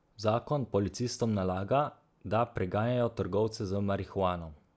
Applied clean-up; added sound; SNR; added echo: none; none; none; none.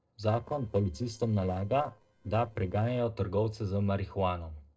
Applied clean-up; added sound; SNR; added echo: neural separator model SepFormer DNS4.